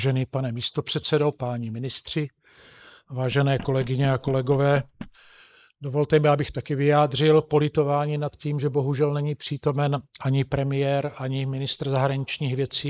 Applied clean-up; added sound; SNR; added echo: neural mask model Resemble Enhance denoiser.